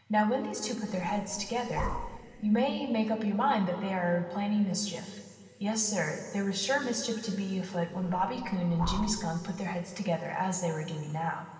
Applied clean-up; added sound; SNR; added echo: none; Breathing; 9 dB; reverberation time 2.3 s.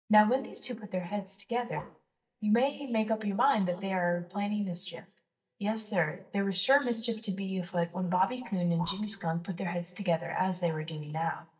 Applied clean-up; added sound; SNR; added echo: neural mask model DeepFilterNet 3.